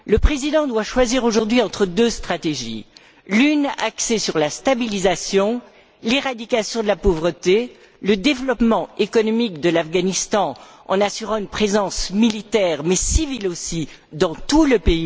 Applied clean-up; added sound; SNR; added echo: none; none; none; none.